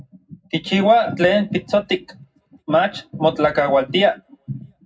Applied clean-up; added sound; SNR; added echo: none; none; none; reverberation time 0.3 s.